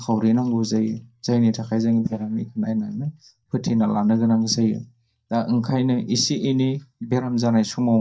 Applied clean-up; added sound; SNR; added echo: neural mask model DeepFilterNet 3.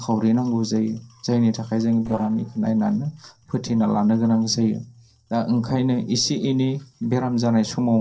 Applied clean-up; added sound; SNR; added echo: neural separator model SepFormer DNS4.